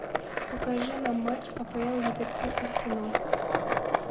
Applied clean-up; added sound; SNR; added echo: none; Skateboard; -3 dB; reverberation time 0.3 s.